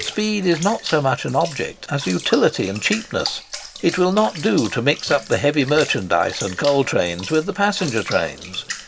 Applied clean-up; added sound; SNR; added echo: none; Bathtub (filling or washing) / Water; 14 dB; none.